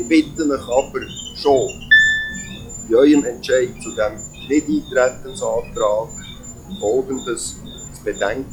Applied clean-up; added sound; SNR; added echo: classical method log-MMSE.